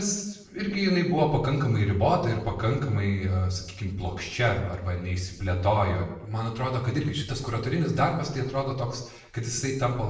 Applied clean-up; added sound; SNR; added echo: neural separator model SepFormer DNS4.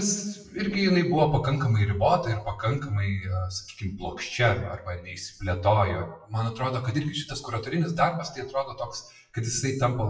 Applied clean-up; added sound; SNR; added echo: classical method WPE with log-MMSE.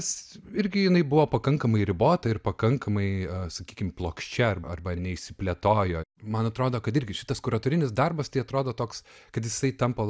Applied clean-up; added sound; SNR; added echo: none; none; none; none.